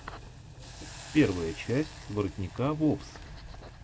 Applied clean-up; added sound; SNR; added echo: none; Hiss; 18 dB; none.